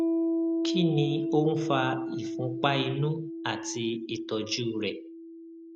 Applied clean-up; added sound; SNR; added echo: none; Piano; 1 dB; none.